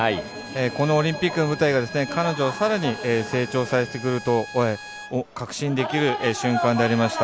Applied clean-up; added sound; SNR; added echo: none; Bowed string instrument; 16 dB; none.